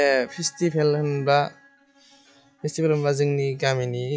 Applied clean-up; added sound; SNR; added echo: classical method log-MMSE.